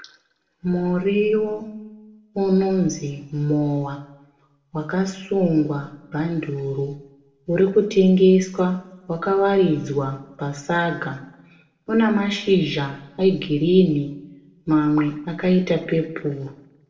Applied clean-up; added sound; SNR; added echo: none; none; none; reverberation time 0.6 s.